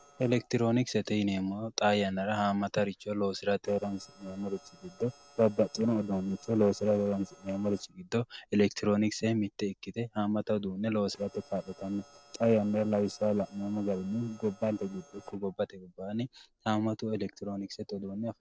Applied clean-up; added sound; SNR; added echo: neural separator model SepFormer DNS4.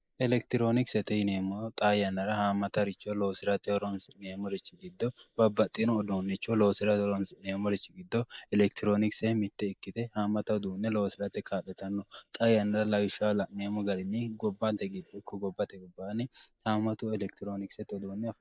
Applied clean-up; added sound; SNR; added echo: neural mask model Resemble Enhance denoiser.